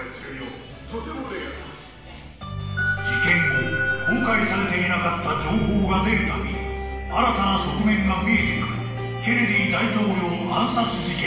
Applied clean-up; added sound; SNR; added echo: none; Snare drum; 18 dB; reverberation time 1.1 s.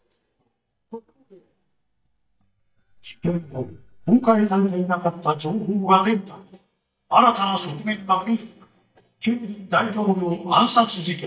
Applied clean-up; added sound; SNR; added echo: neural mask model DeepFilterNet 3.